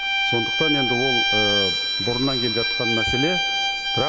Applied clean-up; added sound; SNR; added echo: none; Bowed string instrument; -4 dB; none.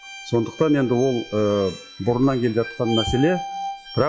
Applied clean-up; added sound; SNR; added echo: classical method log-MMSE.